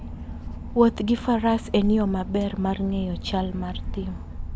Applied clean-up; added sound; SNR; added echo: none; Engine / Boat, Water vehicle; 8 dB; none.